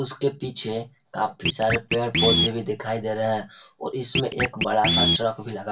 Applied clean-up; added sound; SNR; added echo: none; Scratching (performance technique); 1 dB; reverberation time 0.2 s.